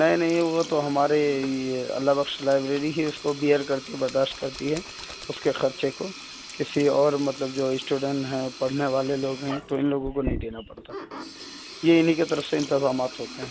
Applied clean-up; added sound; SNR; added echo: none; Sink (filling or washing); 14 dB; none.